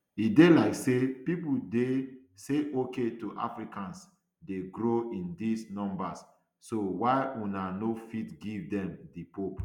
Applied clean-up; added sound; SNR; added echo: none; none; none; none.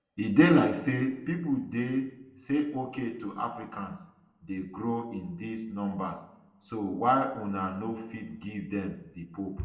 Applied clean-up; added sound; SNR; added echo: none; none; none; reverberation time 0.7 s.